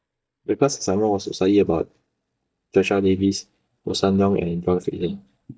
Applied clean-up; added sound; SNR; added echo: neural mask model DeepFilterNet 3.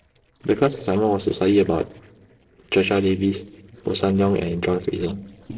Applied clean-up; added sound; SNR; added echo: neural separator model SepFormer DNS4.